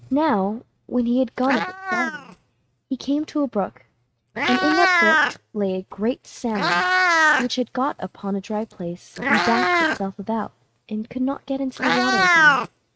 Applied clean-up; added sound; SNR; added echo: neural mask model RNNoise.